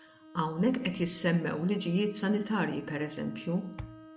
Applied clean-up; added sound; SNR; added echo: none; Bowed string instrument; 19 dB; none.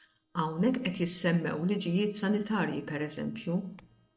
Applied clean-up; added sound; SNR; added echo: neural separator model SepFormer DNS4.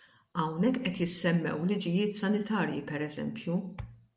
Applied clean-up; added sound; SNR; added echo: none; none; none; none.